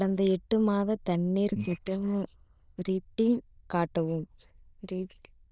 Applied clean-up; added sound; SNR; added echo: neural diffusion model UNIVERSE++.